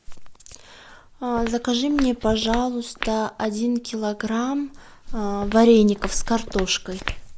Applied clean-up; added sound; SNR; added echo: none; Walk, footsteps; 11 dB; none.